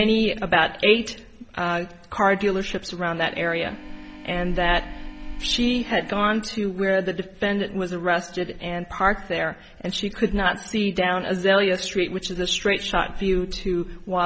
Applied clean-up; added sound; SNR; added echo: none; Organ; 18 dB; none.